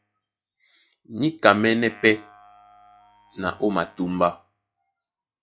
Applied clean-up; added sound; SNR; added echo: classical method log-MMSE.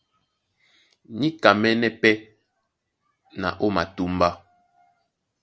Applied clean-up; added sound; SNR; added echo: none; none; none; none.